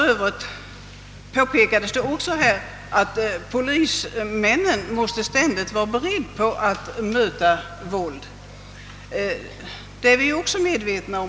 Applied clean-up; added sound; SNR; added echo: none; none; none; none.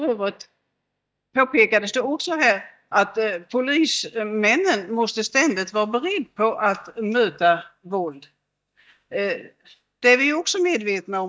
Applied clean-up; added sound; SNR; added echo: neural mask model DeepFilterNet 3.